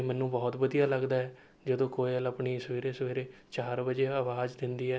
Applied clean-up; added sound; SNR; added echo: none; none; none; none.